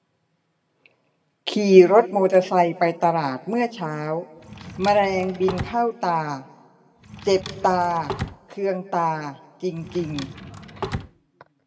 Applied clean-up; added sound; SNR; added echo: none; Drawer open or close; 13 dB; reverberation time 1.1 s.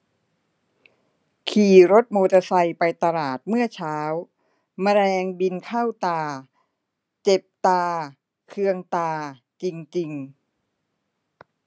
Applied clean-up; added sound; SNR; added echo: none; none; none; none.